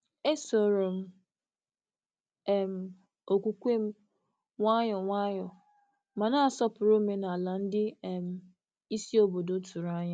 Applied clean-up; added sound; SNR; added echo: none; none; none; none.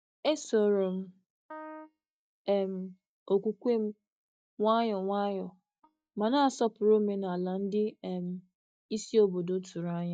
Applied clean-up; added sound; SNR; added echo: neural mask model DeepFilterNet 3.